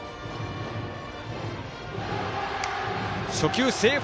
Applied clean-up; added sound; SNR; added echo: none; none; none; none.